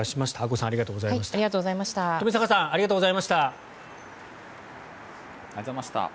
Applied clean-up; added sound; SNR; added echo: none; none; none; none.